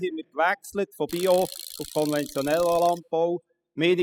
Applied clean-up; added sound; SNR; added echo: classical method spectral subtraction.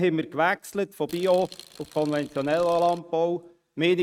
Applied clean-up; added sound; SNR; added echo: neural mask model RNNoise.